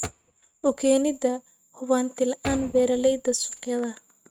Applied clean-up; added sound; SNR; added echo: neural mask model RNNoise.